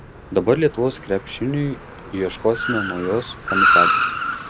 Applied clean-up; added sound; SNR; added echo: none; Car; 0 dB; none.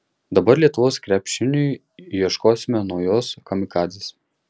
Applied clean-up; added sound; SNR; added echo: none; none; none; none.